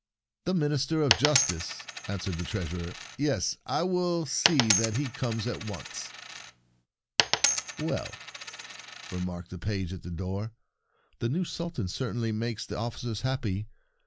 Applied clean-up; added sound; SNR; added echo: none; Coin (dropping); 1 dB; none.